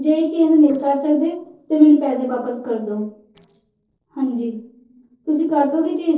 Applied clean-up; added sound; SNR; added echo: neural separator model SepFormer DNS4.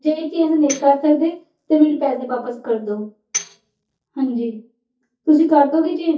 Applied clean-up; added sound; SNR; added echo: neural mask model DeepFilterNet 3.